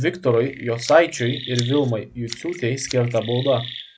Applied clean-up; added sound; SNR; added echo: none; Scissors + Chirp, tweet; 14 dB; none.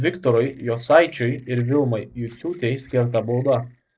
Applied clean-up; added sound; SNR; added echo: neural separator model SepFormer DNS4.